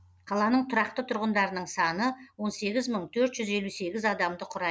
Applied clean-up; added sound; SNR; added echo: none; none; none; none.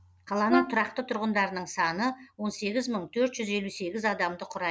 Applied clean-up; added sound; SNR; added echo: none; Brass instrument; 3 dB; none.